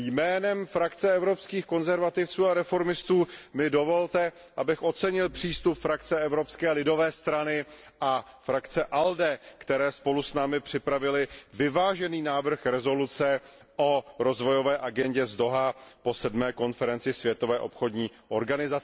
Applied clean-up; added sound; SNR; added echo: none; none; none; none.